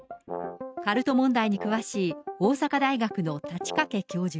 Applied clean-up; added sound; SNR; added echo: neural mask model RNNoise.